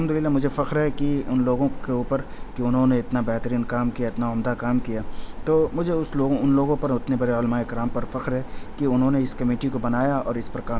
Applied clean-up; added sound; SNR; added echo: none; none; none; none.